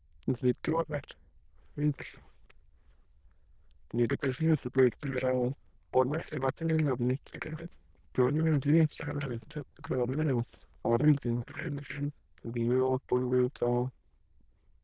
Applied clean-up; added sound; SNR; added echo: neural diffusion model UNIVERSE++.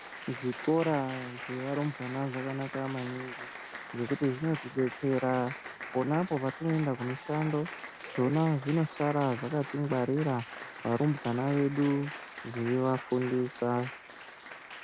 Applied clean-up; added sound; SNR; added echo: none; Applause; 12 dB; none.